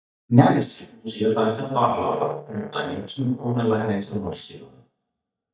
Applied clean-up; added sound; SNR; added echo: neural mask model DeepFilterNet 3.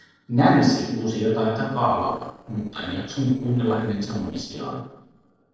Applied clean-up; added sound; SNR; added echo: neural separator model SepFormer DNS4.